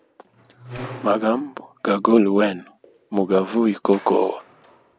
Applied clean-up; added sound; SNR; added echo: none; Squeak; 15 dB; none.